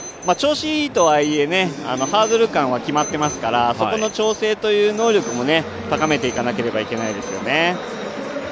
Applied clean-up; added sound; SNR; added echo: none; Alarm; 18 dB; none.